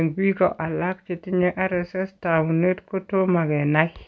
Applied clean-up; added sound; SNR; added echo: none; none; none; none.